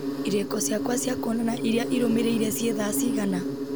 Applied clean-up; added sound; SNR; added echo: none; Insect; 3 dB; none.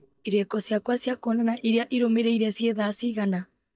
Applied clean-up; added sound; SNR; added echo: neural mask model DeepFilterNet 3.